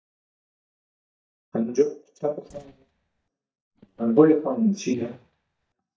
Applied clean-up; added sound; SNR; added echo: neural mask model DeepFilterNet 3.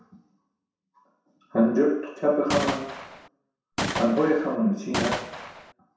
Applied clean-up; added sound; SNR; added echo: none; Gunshot, gunfire; 4 dB; reverberation time 0.7 s.